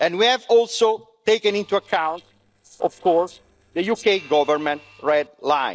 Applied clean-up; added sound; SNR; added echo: neural separator model SepFormer DNS4.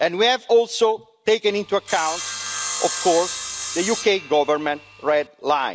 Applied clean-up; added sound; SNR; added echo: none; Sawing; 9 dB; none.